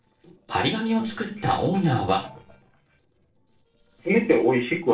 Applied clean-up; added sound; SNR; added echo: neural separator model SepFormer DNS4.